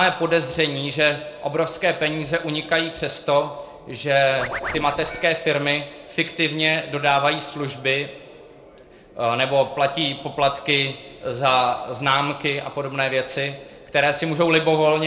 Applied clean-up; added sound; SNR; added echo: none; Scratching (performance technique); 11 dB; reverberation time 1.3 s.